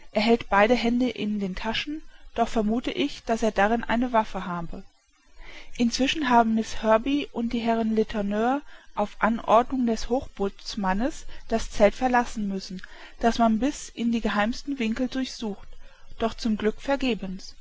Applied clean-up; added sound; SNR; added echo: none; none; none; none.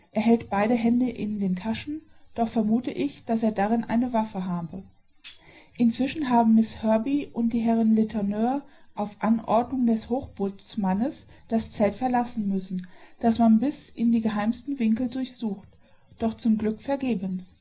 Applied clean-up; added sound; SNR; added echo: none; Tambourine; 9 dB; reverberation time 0.5 s.